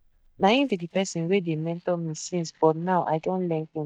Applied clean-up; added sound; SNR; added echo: neural mask model DeepFilterNet 3.